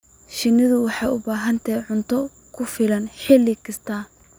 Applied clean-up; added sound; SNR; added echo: none; none; none; none.